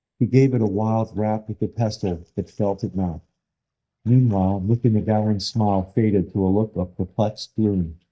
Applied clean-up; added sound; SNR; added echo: neural mask model DeepFilterNet 3.